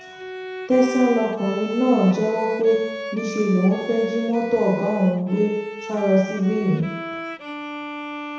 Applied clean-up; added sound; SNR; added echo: none; Bowed string instrument; 10 dB; reverberation time 1.0 s.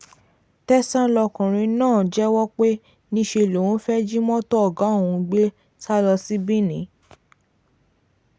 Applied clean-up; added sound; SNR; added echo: none; none; none; none.